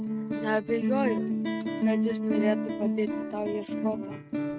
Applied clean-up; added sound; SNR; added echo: neural mask model RNNoise.